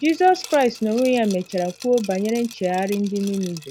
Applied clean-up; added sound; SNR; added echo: none; Liquid; 20 dB; none.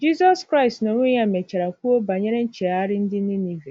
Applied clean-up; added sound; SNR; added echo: none; none; none; none.